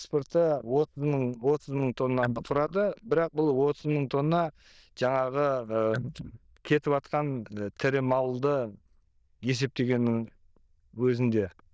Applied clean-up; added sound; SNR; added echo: neural diffusion model UNIVERSE++.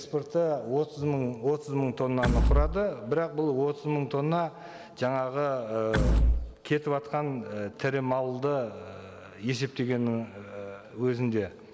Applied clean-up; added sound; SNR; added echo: none; Door / Wood; -2 dB; none.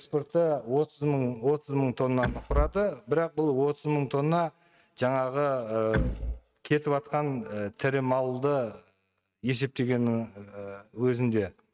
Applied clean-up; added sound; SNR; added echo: neural mask model RNNoise.